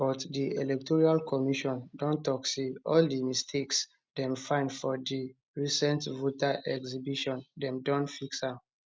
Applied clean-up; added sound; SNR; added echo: none; none; none; none.